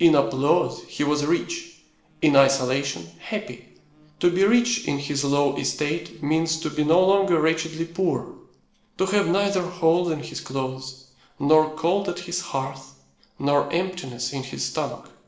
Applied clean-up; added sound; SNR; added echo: neural separator model SepFormer DNS4.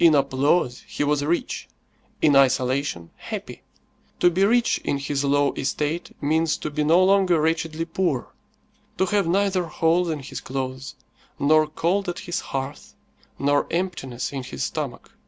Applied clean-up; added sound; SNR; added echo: none; none; none; none.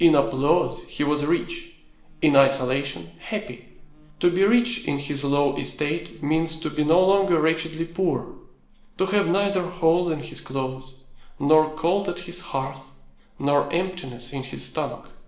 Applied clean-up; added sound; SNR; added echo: none; Buzz; 19 dB; reverberation time 0.7 s.